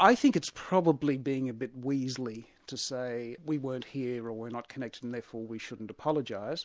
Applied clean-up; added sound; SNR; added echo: none; none; none; none.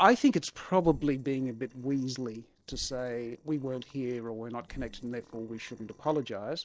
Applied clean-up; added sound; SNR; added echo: neural separator model SepFormer DNS4.